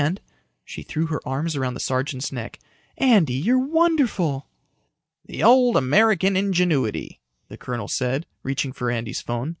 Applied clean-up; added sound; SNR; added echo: none; none; none; none.